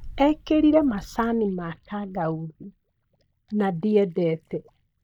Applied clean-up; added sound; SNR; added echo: neural mask model DeepFilterNet 3.